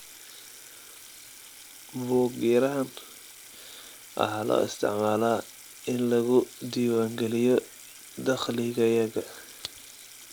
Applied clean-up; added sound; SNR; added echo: none; Sink (filling or washing) / Water tap, faucet; 19 dB; none.